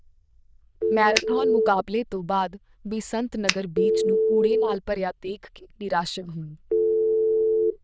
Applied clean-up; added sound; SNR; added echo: neural diffusion model UNIVERSE++.